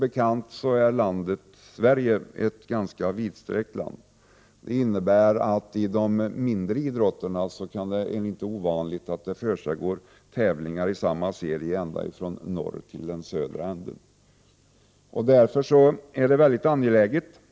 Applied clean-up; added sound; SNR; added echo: none; none; none; none.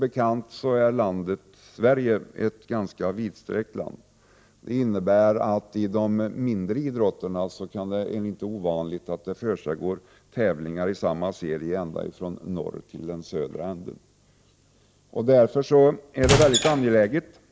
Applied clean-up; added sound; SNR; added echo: none; Squeak / Wood; 0 dB; none.